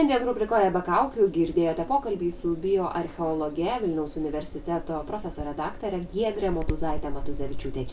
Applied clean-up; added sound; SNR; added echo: none; Cricket; 6 dB; reverberation time 0.2 s.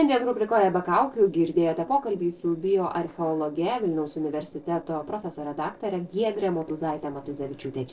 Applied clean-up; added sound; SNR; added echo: neural separator model SepFormer DNS4.